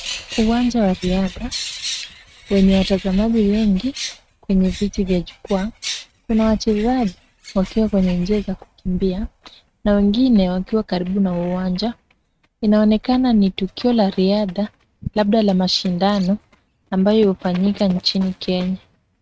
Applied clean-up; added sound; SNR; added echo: neural mask model RNNoise.